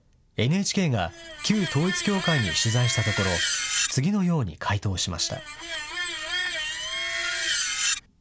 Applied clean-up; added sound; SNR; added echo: none; Screech; 3 dB; none.